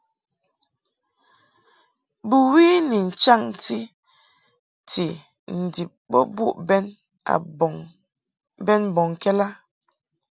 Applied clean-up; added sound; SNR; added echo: none; none; none; none.